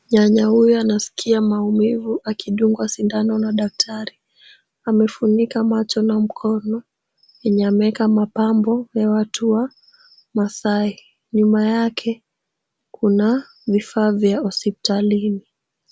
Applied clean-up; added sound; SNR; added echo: none; none; none; none.